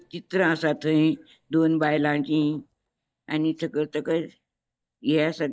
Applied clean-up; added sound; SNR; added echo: neural mask model DeepFilterNet 3.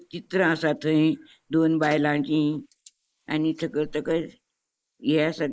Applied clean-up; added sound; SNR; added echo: neural mask model Resemble Enhance denoiser.